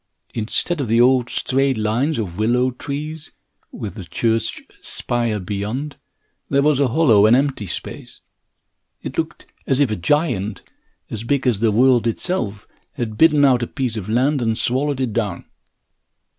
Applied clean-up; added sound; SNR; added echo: none; none; none; none.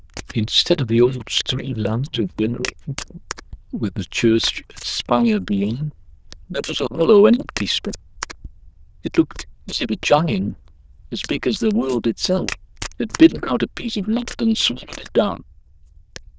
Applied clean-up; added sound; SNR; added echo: neural diffusion model UNIVERSE++.